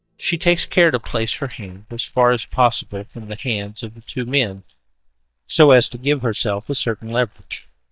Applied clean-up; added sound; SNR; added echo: neural mask model DeepFilterNet 3.